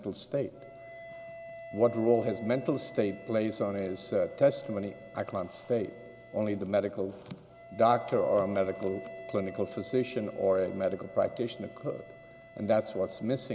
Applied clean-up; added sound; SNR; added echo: none; Wind instrument, woodwind instrument; 18 dB; none.